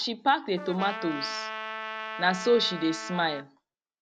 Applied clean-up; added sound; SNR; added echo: none; Trumpet; 9 dB; none.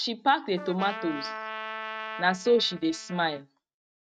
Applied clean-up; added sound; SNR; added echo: neural mask model RNNoise.